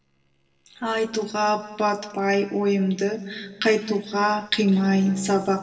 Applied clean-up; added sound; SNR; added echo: neural separator model SepFormer DNS4.